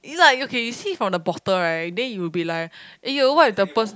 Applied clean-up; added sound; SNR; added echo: none; none; none; none.